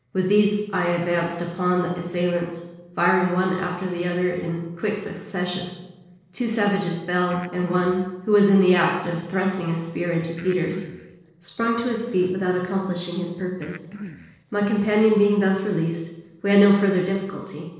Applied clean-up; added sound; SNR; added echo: neural separator model SepFormer DNS4.